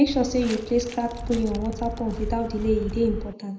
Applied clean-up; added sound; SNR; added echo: none; Walk, footsteps; 8 dB; reverberation time 0.7 s.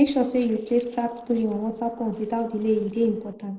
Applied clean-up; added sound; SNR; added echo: neural separator model SepFormer DNS4.